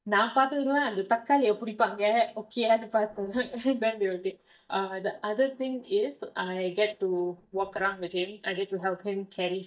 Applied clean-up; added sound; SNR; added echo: neural mask model DeepFilterNet 3.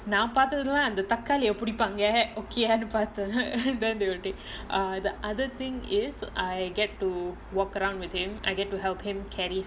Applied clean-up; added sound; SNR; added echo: none; none; none; none.